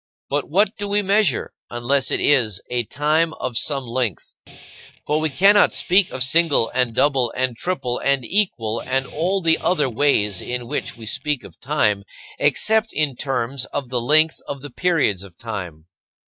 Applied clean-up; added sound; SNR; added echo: neural mask model DeepFilterNet 3.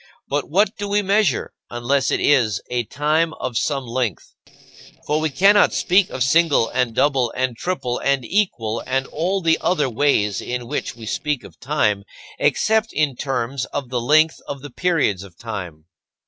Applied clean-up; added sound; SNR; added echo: neural separator model SepFormer DNS4.